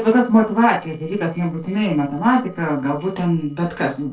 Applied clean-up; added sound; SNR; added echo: neural separator model SepFormer DNS4.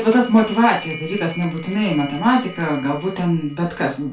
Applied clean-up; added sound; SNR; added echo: none; Bell; 18 dB; reverberation time 0.2 s.